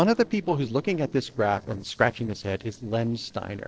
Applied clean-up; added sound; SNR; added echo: neural separator model SepFormer DNS4.